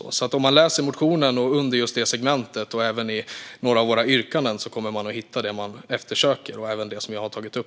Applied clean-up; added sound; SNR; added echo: none; none; none; none.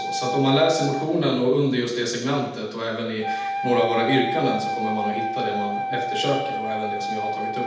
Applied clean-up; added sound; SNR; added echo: none; Wind instrument, woodwind instrument; 4 dB; reverberation time 0.8 s.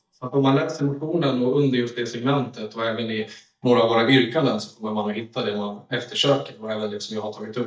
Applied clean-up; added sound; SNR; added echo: neural mask model DeepFilterNet 3.